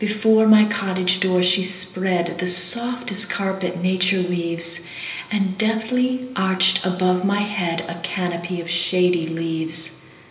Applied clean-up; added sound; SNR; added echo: none; none; none; reverberation time 0.8 s.